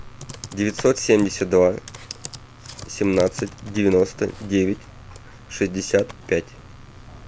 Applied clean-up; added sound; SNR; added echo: none; Computer keyboard; 16 dB; none.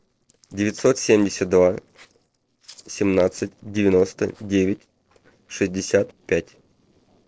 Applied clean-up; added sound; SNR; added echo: neural separator model SepFormer DNS4.